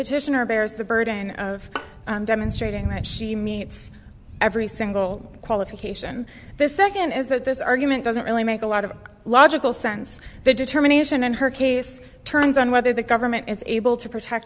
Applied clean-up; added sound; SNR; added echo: none; Bowed string instrument + Thunder; 16 dB; none.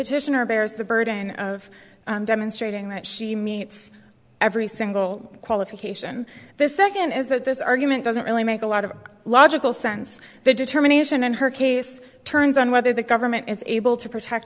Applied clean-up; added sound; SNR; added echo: none; none; none; none.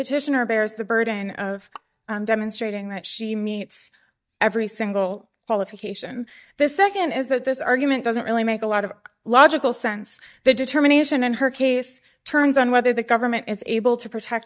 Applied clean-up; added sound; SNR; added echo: neural mask model DeepFilterNet 3.